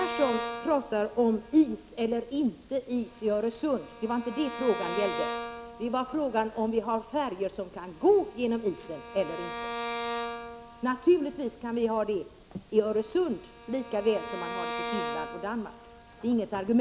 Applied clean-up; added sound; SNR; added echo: none; Bowed string instrument; 10 dB; none.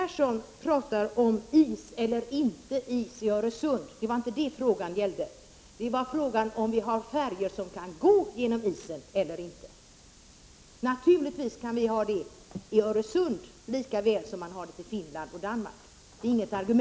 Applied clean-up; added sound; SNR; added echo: none; none; none; none.